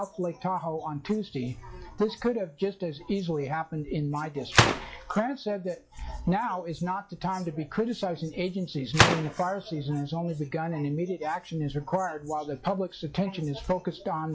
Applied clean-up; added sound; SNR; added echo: classical method log-MMSE.